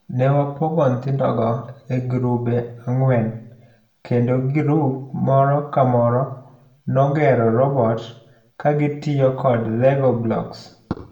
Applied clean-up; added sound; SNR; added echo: none; none; none; reverberation time 0.5 s.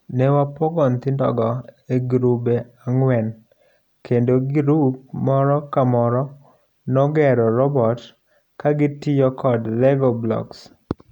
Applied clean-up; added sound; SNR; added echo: none; none; none; none.